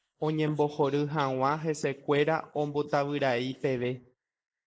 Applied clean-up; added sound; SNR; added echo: neural mask model Resemble Enhance denoiser.